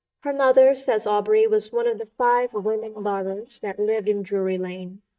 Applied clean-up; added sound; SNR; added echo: neural mask model DeepFilterNet 3.